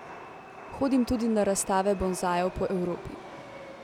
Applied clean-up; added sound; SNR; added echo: none; Chatter / Subway, metro, underground; 14 dB; none.